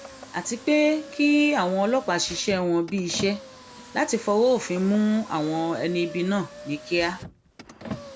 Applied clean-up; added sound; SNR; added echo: none; Car; 16 dB; none.